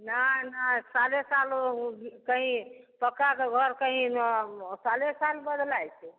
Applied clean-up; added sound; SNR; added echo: none; none; none; none.